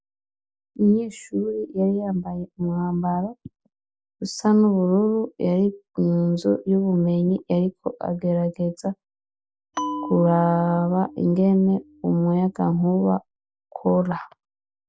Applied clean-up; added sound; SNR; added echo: none; Bell; 13 dB; none.